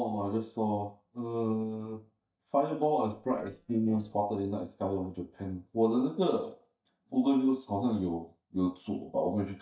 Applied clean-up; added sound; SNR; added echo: neural mask model DeepFilterNet 3.